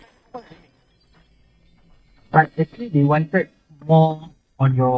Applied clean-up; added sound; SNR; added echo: neural mask model DeepFilterNet 3.